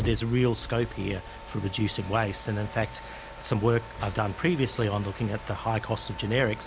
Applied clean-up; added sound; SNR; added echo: none; Mechanisms; 12 dB; none.